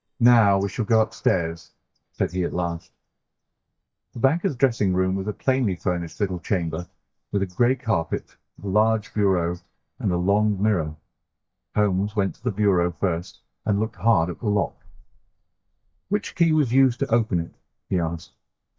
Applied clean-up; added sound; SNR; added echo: neural mask model DeepFilterNet 3.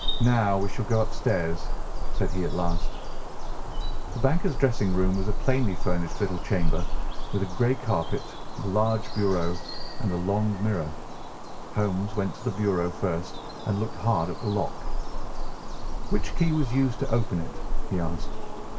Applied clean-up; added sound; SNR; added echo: none; Bird vocalization, bird call, bird song; -2 dB; reverberation time 0.2 s.